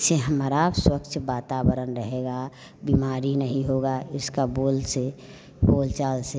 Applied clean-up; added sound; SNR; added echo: none; none; none; none.